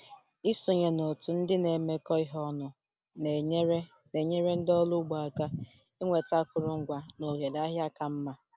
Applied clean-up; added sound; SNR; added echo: none; none; none; none.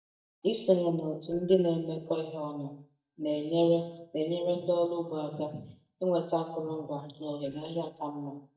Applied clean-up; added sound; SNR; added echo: neural mask model DeepFilterNet 3.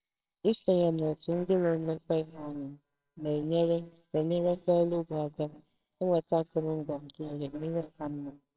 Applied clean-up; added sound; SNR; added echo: neural separator model SepFormer WHAMR!.